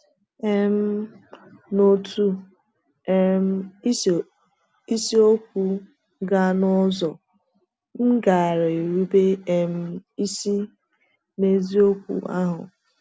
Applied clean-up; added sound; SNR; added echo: none; none; none; none.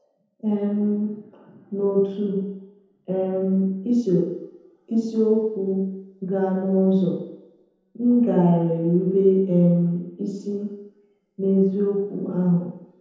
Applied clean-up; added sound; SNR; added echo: none; none; none; reverberation time 0.9 s.